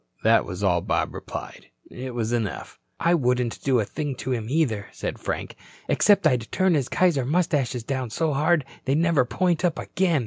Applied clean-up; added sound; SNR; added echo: none; none; none; none.